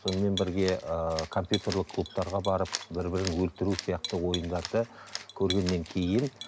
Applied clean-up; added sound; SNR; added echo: none; Cat; 11 dB; none.